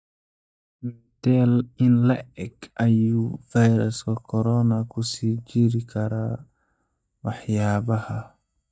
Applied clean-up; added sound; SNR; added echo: neural mask model DeepFilterNet 3.